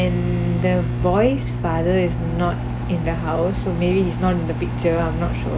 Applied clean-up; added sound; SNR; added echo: none; Microwave oven; 3 dB; none.